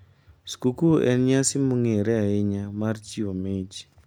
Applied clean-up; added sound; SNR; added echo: none; none; none; none.